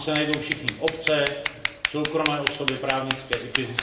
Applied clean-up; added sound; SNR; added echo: none; Scissors; 0 dB; reverberation time 0.7 s.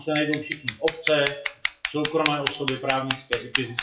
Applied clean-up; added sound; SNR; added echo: classical method WPE with log-MMSE.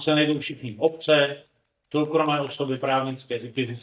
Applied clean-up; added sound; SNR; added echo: neural mask model DeepFilterNet 3.